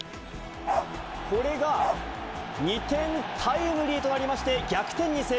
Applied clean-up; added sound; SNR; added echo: none; Bark; 2 dB; none.